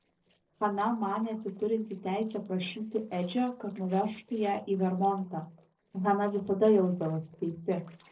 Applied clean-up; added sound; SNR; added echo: neural separator model SepFormer DNS4.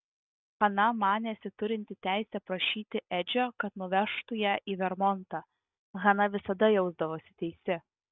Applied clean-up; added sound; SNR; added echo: none; none; none; none.